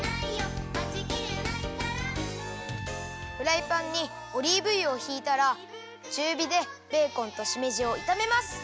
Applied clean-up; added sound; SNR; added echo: none; Trumpet; 16 dB; none.